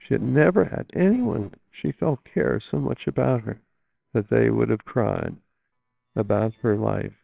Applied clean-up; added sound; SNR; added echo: neural separator model SepFormer WHAMR!.